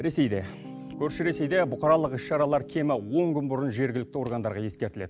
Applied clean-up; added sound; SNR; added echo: none; Piano; 15 dB; none.